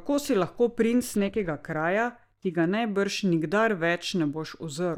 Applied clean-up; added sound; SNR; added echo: neural mask model DeepFilterNet 3.